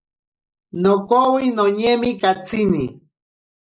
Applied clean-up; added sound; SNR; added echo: neural mask model Resemble Enhance denoiser.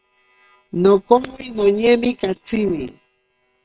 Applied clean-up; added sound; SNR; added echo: neural separator model SepFormer WHAM!.